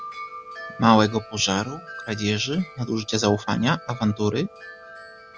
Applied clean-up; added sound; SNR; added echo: none; Wind chime; 16 dB; none.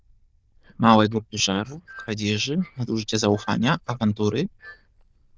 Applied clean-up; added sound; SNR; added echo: neural diffusion model UNIVERSE++.